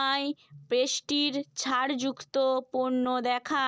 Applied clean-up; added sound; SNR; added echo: none; none; none; none.